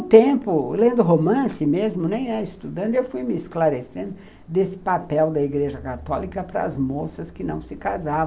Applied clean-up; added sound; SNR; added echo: none; none; none; none.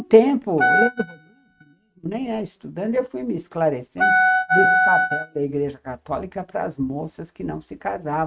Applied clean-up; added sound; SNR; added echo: neural mask model RNNoise.